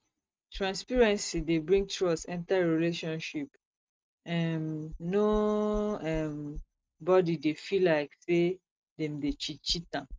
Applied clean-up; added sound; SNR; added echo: neural mask model RNNoise.